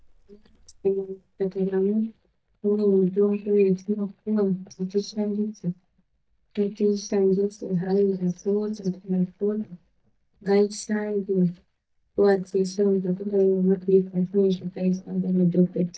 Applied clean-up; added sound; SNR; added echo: neural mask model DeepFilterNet 3.